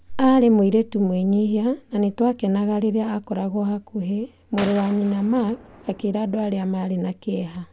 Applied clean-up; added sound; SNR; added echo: none; Gunshot, gunfire; 19 dB; none.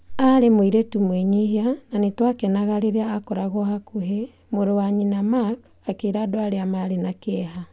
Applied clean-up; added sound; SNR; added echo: none; none; none; none.